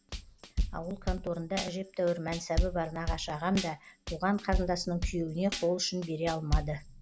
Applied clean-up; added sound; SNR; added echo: none; Tambourine / Drum / Drum kit; 3 dB; none.